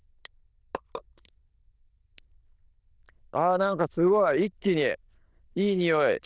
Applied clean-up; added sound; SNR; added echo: neural diffusion model UNIVERSE++.